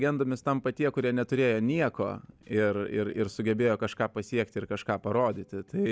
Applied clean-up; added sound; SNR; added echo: none; none; none; none.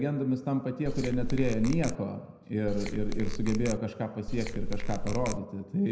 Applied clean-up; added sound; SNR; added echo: none; Squeak / Tools; 0 dB; reverberation time 0.7 s.